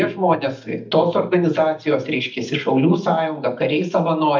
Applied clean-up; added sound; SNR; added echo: neural mask model DeepFilterNet 3.